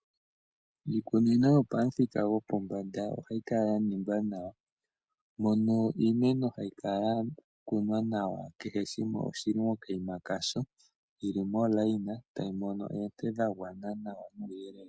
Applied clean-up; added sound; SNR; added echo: none; none; none; none.